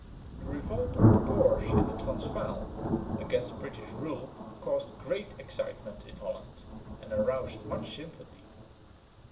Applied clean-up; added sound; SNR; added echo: none; Thunder; -3 dB; reverberation time 0.4 s.